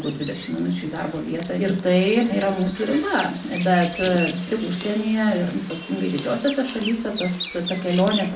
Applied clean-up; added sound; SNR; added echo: none; Bird vocalization, bird call, bird song; 13 dB; reverberation time 0.3 s.